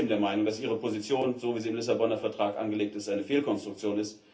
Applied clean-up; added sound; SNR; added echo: none; none; none; reverberation time 0.3 s.